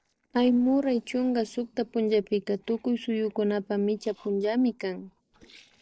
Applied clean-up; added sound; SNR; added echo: neural separator model SepFormer DNS4.